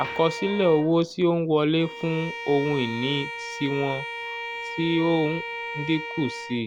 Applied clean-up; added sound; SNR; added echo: none; Bowed string instrument; 10 dB; none.